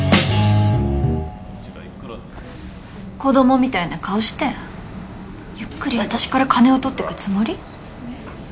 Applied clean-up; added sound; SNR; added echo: none; none; none; none.